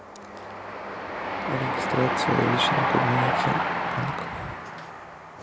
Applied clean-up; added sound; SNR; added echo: none; Train; -3 dB; none.